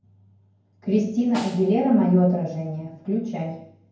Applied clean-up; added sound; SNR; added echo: none; Snare drum; 19 dB; reverberation time 0.9 s.